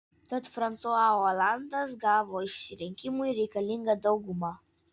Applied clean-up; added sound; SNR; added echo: none; none; none; none.